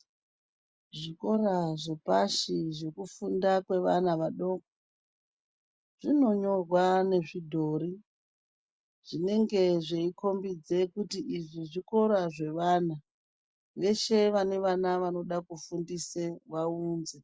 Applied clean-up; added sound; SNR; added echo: none; none; none; none.